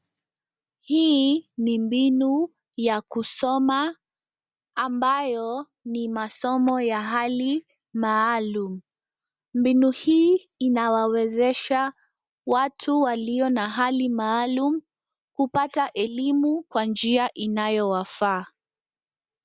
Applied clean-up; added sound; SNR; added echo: none; none; none; none.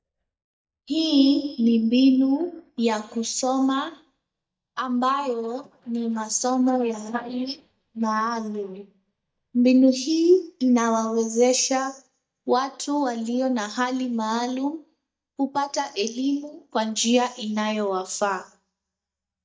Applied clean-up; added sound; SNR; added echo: neural mask model DeepFilterNet 3.